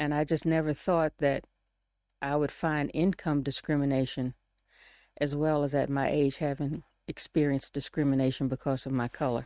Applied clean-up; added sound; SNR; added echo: neural mask model RNNoise.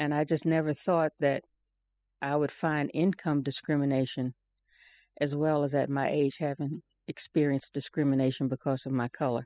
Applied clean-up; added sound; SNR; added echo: classical method spectral subtraction.